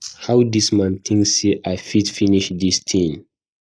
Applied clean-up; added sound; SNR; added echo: neural mask model Resemble Enhance denoiser.